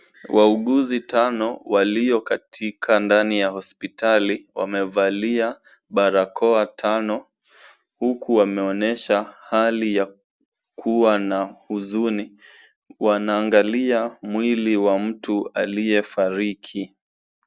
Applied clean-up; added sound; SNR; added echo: none; none; none; none.